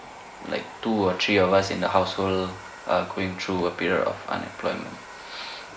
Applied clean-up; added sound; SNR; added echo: none; Domestic sounds, home sounds; 18 dB; none.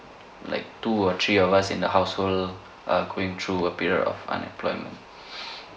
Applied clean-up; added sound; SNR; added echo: none; none; none; none.